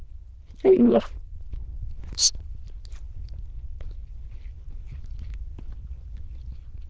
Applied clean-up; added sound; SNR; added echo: neural diffusion model UNIVERSE++.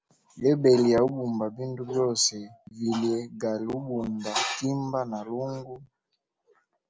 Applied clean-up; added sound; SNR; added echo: none; none; none; none.